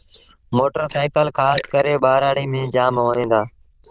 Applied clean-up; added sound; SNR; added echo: neural diffusion model UNIVERSE++.